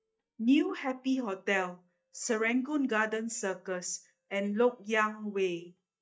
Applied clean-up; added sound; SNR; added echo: neural mask model DeepFilterNet 3.